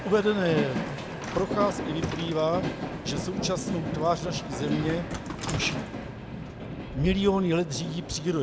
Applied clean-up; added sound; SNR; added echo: none; Train; 4 dB; none.